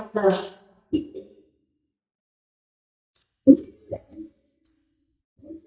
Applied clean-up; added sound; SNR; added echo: neural mask model DeepFilterNet 3.